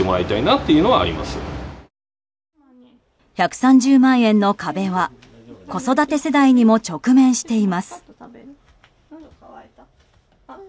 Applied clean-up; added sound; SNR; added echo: none; none; none; none.